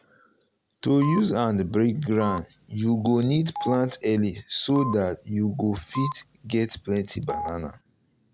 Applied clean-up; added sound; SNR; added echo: none; Telephone; 12 dB; none.